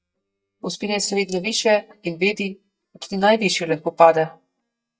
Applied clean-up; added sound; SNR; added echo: neural mask model DeepFilterNet 3.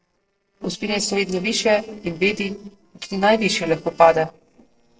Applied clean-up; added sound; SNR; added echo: neural separator model SepFormer DNS4.